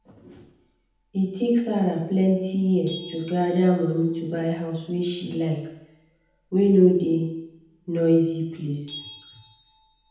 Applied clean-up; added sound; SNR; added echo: none; Bell; 19 dB; reverberation time 0.9 s.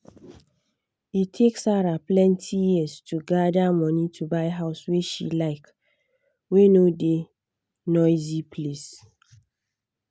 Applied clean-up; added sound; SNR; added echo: none; none; none; none.